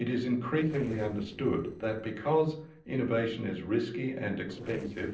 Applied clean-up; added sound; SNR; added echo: neural separator model SepFormer DNS4.